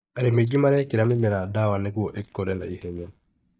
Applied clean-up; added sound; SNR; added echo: neural mask model DeepFilterNet 3.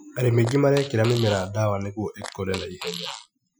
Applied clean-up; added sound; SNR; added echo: classical method Wiener filter.